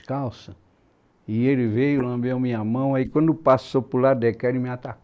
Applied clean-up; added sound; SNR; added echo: neural mask model Resemble Enhance denoiser.